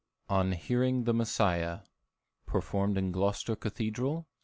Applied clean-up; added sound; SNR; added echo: none; none; none; none.